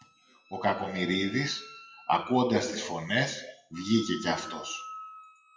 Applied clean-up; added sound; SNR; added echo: classical method WPE with log-MMSE.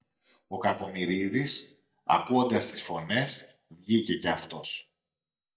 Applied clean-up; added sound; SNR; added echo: neural mask model DeepFilterNet 3.